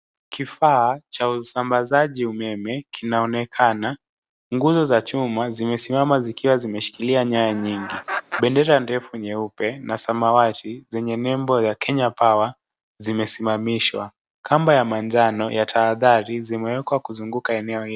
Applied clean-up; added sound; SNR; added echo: none; Chicken, rooster; 11 dB; none.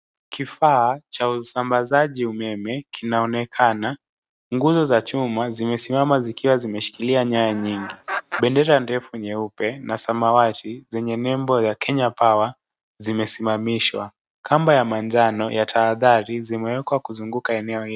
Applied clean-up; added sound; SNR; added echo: neural mask model RNNoise.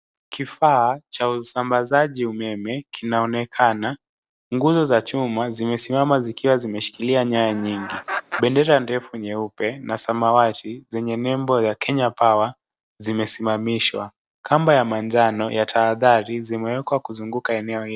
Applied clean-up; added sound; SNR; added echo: neural separator model SepFormer DNS4.